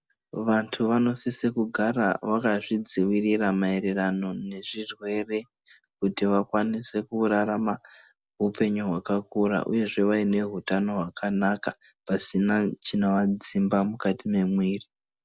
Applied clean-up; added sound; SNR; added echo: none; none; none; none.